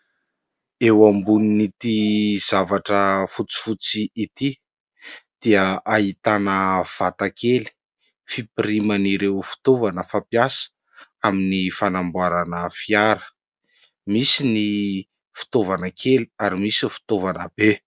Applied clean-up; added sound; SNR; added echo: none; none; none; none.